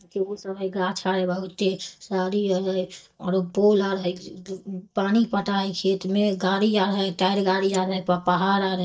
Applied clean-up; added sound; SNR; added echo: neural mask model DeepFilterNet 3.